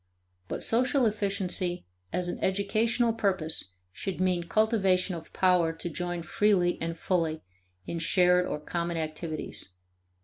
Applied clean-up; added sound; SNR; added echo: none; none; none; none.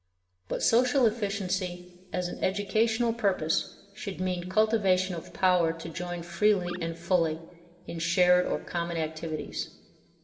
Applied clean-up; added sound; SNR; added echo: none; Animal; 19 dB; reverberation time 2.1 s.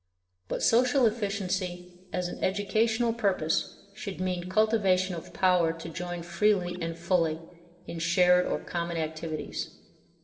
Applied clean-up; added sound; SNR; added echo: neural separator model SepFormer DNS4.